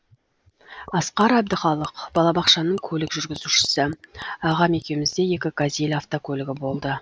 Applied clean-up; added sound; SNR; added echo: neural mask model Resemble Enhance denoiser.